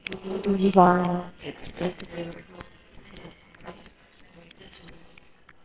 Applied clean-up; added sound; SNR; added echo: neural separator model SepFormer WHAMR!.